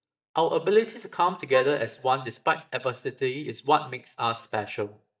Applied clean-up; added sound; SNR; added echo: neural mask model DeepFilterNet 3.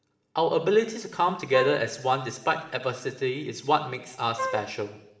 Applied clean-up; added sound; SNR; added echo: none; Wind instrument, woodwind instrument; 7 dB; reverberation time 0.8 s.